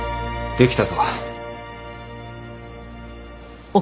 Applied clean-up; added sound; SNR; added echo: none; none; none; none.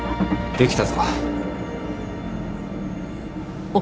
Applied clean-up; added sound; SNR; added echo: none; Motor vehicle (road) / Engine; 1 dB; none.